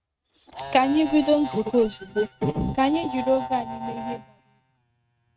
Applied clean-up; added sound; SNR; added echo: neural mask model RNNoise.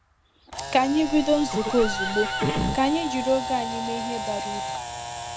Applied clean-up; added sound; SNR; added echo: none; Livestock, farm animals, working animals + Camera; 4 dB; none.